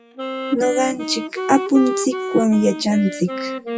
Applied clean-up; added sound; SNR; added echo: classical method WPE with log-MMSE.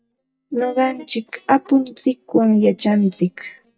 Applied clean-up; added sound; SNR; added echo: neural mask model DeepFilterNet 3.